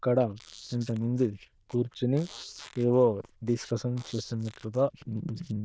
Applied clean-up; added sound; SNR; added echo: neural diffusion model UNIVERSE++.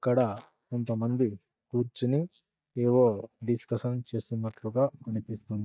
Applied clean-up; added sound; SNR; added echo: neural mask model DeepFilterNet 3.